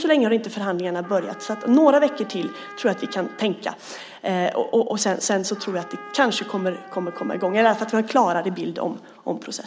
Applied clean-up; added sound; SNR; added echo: none; Trumpet; 20 dB; none.